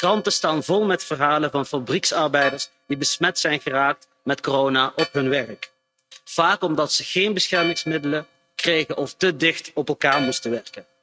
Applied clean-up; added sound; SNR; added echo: neural mask model RNNoise.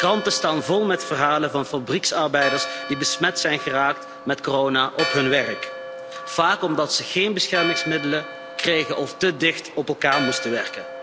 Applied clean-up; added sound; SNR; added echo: none; Church bell; 9 dB; none.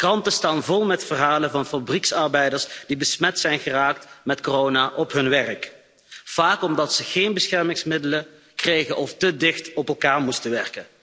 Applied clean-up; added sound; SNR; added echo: none; none; none; none.